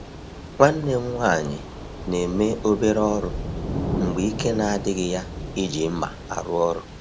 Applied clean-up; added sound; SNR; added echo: none; Thunder / Rain; 8 dB; none.